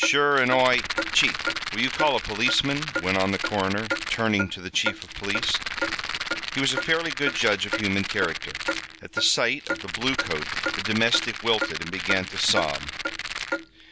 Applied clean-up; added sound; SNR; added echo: none; Clock + Rattle; 4 dB; none.